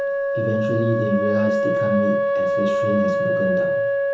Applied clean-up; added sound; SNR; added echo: none; Wind instrument, woodwind instrument; -4 dB; reverberation time 1.2 s.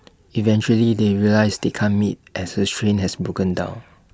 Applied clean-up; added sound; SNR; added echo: none; none; none; none.